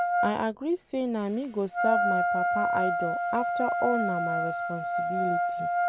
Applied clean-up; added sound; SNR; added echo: none; Wind instrument, woodwind instrument; -3 dB; none.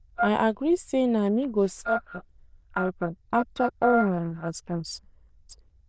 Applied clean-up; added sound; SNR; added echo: neural diffusion model UNIVERSE++.